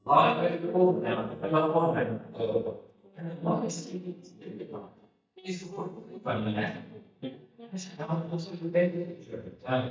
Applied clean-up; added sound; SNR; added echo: neural mask model DeepFilterNet 3.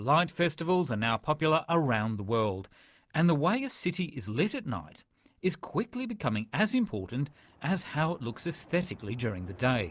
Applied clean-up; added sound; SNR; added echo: none; none; none; none.